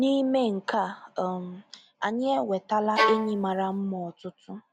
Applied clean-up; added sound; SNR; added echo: none; Bowed string instrument; -1 dB; none.